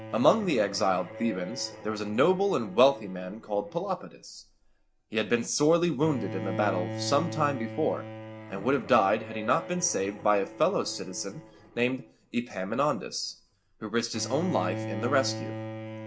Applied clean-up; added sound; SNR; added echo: none; Bowed string instrument; 11 dB; reverberation time 0.3 s.